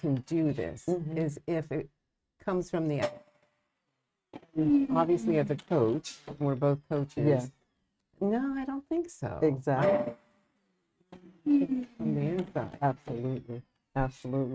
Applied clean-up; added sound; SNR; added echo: neural mask model RNNoise.